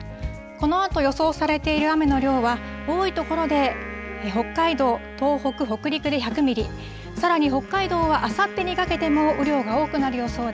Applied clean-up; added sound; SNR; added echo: none; Wind instrument, woodwind instrument; 16 dB; none.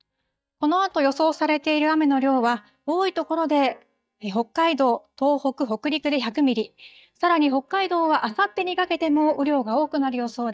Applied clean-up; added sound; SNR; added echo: neural mask model DeepFilterNet 3.